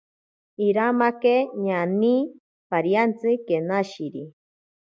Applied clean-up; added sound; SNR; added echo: none; none; none; none.